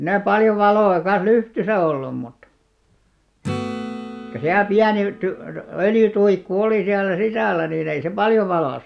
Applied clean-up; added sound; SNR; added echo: none; Acoustic guitar / Strum; 17 dB; none.